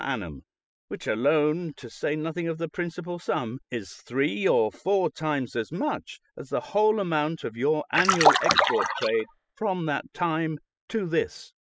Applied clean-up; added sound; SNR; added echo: classical method spectral subtraction.